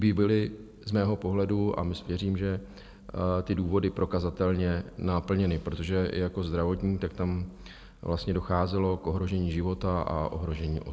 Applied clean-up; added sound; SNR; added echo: none; none; none; none.